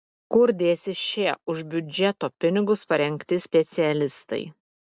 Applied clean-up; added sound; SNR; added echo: none; none; none; none.